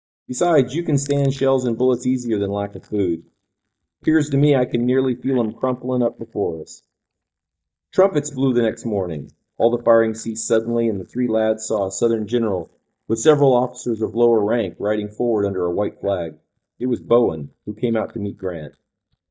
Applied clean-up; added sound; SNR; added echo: neural mask model DeepFilterNet 3.